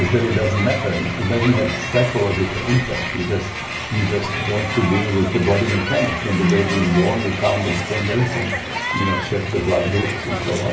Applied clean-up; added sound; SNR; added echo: none; Crowd; 6 dB; reverberation time 0.3 s.